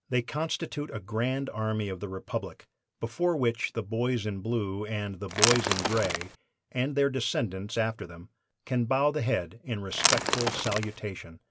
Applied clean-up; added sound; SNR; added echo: none; Crackle / Crushing / Wood; -2 dB; none.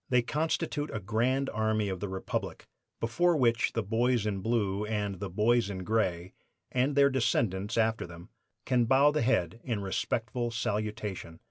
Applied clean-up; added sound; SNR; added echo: none; none; none; none.